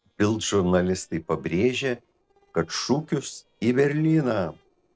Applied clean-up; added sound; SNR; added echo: neural separator model SepFormer DNS4.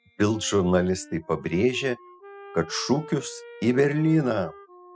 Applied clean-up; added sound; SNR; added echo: classical method spectral subtraction.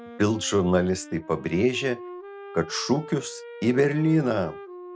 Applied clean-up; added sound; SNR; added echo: none; Wind instrument, woodwind instrument; 16 dB; none.